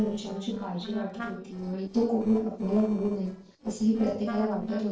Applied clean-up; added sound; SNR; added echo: neural separator model SepFormer DNS4.